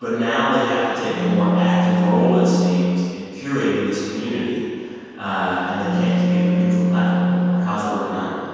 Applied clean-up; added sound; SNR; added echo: none; Wind instrument, woodwind instrument; -2 dB; reverberation time 2.1 s.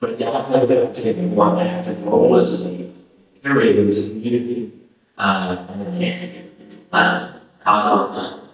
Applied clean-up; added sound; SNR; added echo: neural mask model DeepFilterNet 3.